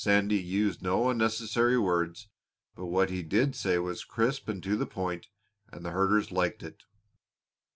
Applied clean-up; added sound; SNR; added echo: none; none; none; none.